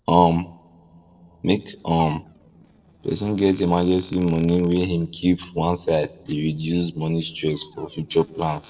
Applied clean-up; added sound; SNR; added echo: neural separator model SepFormer DNS4.